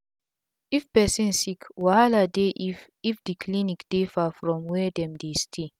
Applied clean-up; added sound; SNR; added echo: none; none; none; none.